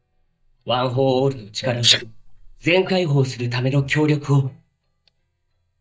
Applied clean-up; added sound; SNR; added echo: neural mask model DeepFilterNet 3.